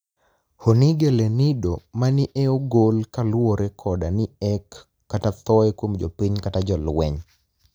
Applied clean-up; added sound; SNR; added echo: none; none; none; none.